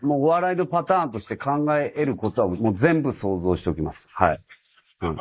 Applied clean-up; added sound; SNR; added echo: neural mask model Resemble Enhance denoiser.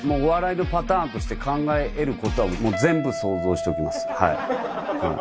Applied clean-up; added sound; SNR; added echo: none; Guitar; 10 dB; none.